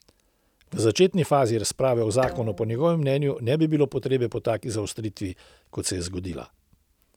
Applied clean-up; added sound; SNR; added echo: none; Bowed string instrument; 18 dB; none.